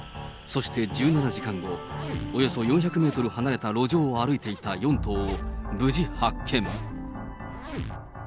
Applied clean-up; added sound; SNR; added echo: none; Zipper (clothing); 16 dB; none.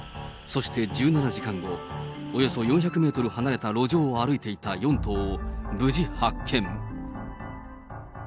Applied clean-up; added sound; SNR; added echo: none; none; none; none.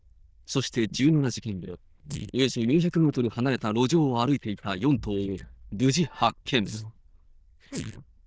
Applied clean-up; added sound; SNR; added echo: neural diffusion model UNIVERSE++.